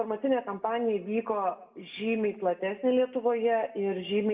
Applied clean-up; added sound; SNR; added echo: none; none; none; reverberation time 0.7 s.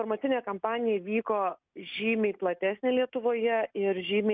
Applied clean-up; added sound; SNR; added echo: none; none; none; none.